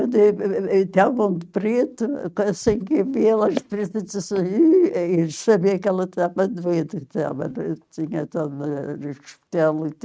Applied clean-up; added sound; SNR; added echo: neural mask model RNNoise.